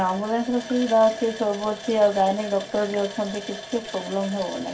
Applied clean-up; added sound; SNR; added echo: none; Water tap, faucet; 13 dB; reverberation time 0.2 s.